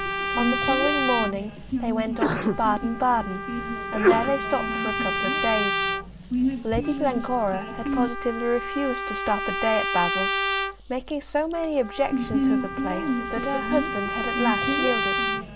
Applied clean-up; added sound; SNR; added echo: none; Sneeze + Trumpet; -1 dB; none.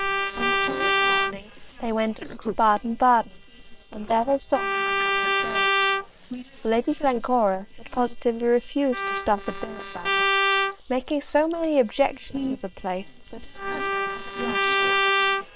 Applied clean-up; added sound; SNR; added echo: neural separator model SepFormer WHAM!.